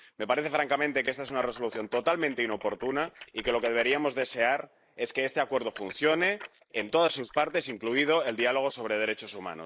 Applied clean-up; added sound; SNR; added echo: neural mask model Resemble Enhance denoiser.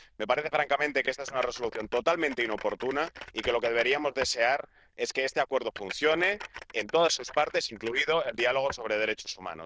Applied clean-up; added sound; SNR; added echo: neural diffusion model UNIVERSE++.